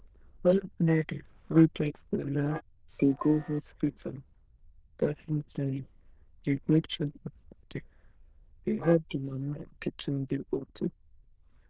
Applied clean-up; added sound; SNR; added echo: neural diffusion model UNIVERSE++.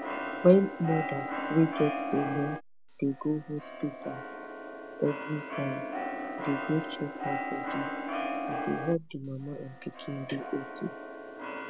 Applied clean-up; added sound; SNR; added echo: none; Keyboard (musical); 5 dB; none.